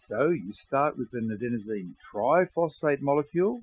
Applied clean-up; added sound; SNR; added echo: classical method Wiener filter.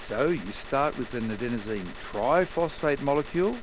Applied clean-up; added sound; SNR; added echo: none; Gunshot, gunfire; 12 dB; none.